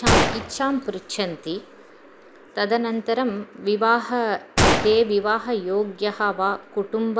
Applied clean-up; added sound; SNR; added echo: none; Gunshot, gunfire; 2 dB; none.